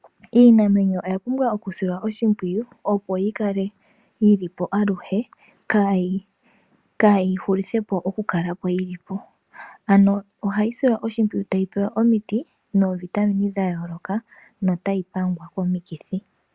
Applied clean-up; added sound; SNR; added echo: none; none; none; none.